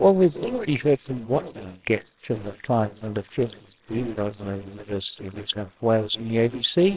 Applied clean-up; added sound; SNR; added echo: neural separator model SepFormer WHAMR!.